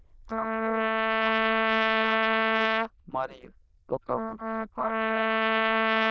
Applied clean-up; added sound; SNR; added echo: neural diffusion model UNIVERSE++.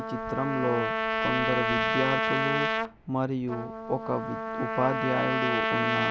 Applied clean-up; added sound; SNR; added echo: none; Trumpet; -2 dB; none.